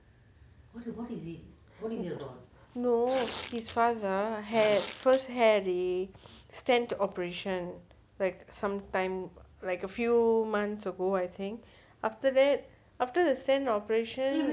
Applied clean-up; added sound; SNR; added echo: none; Tearing; 7 dB; none.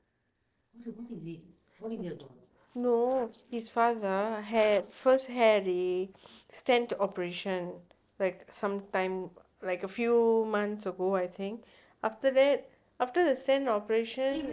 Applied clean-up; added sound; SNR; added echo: neural separator model SepFormer DNS4.